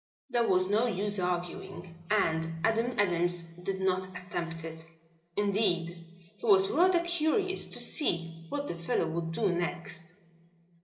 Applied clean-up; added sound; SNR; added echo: none; none; none; reverberation time 1.0 s.